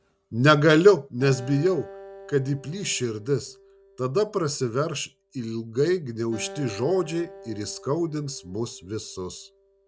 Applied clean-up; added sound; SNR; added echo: none; Acoustic guitar; 20 dB; none.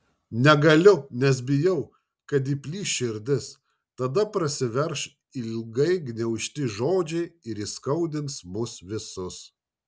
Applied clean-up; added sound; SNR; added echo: none; none; none; none.